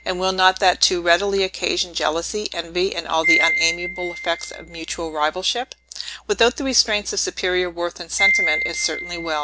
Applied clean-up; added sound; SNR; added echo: none; Wind chime; 5 dB; none.